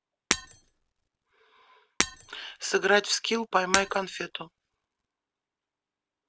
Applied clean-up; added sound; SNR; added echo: none; Shatter; 4 dB; none.